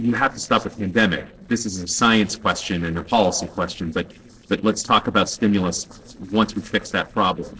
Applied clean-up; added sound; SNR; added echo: neural separator model SepFormer DNS4.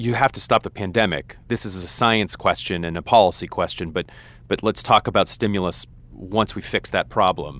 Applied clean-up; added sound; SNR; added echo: none; none; none; none.